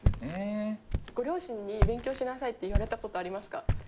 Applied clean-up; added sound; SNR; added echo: none; Walk, footsteps; -2 dB; none.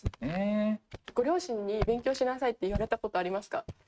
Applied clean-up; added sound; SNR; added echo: neural mask model RNNoise.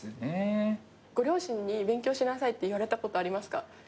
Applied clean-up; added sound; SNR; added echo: none; none; none; none.